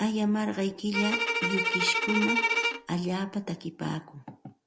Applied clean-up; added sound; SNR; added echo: none; Bowed string instrument; -1 dB; none.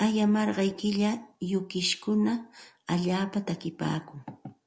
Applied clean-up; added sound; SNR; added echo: none; none; none; none.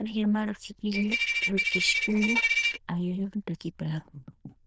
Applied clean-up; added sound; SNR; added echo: neural diffusion model UNIVERSE++.